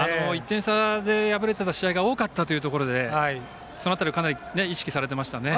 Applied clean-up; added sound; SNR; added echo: none; none; none; none.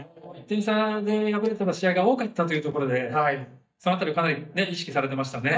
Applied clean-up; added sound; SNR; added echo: neural mask model DeepFilterNet 3.